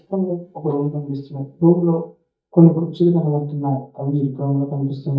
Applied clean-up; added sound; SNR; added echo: neural mask model DeepFilterNet 3.